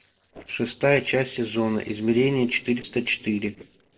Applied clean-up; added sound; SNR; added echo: neural separator model SepFormer DNS4.